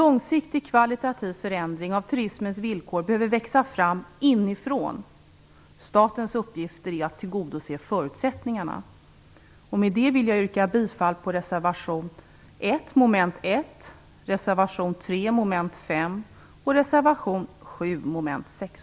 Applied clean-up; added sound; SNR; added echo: none; none; none; none.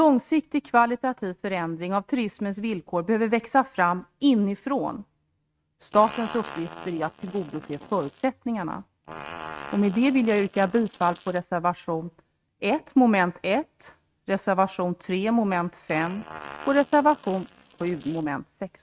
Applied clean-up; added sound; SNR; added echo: neural mask model RNNoise.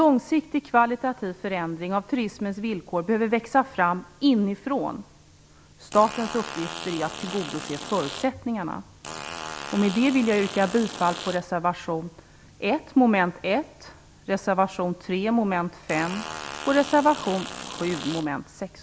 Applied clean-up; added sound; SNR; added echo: none; Fart; 11 dB; none.